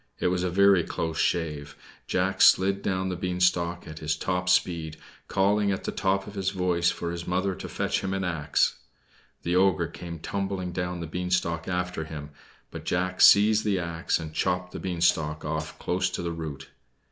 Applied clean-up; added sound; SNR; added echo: none; Hi-hat; 20 dB; none.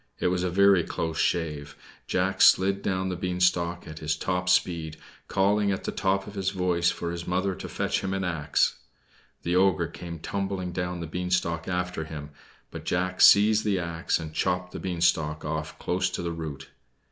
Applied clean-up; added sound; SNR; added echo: none; none; none; none.